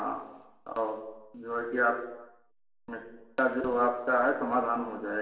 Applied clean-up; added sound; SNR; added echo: none; none; none; reverberation time 0.9 s.